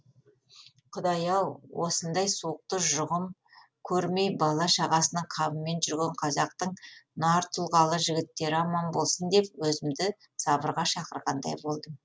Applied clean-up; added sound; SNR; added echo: none; none; none; none.